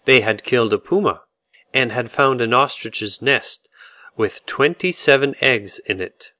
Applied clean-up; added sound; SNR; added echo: none; none; none; none.